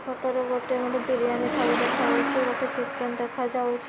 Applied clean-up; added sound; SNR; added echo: none; Truck; 2 dB; none.